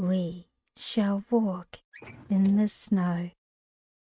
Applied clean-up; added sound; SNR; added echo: neural mask model RNNoise.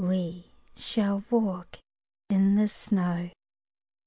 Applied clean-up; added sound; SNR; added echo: none; none; none; none.